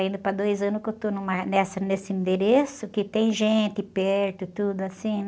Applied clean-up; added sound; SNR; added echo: none; none; none; none.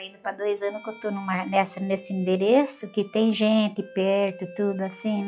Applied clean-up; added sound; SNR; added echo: classical method log-MMSE.